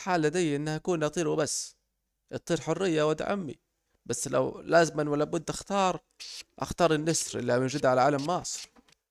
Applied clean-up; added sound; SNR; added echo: neural mask model RNNoise.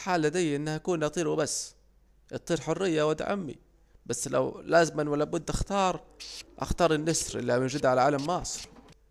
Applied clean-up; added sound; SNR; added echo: none; Tools; 20 dB; none.